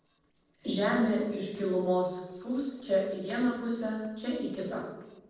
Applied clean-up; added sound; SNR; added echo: neural separator model SepFormer DNS4.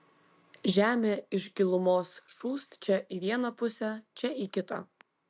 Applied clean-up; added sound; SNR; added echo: none; none; none; none.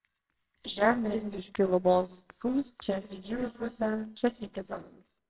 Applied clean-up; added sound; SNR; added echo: neural separator model SepFormer WHAMR!.